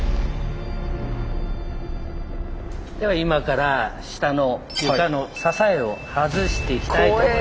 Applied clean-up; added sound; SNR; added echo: none; none; none; none.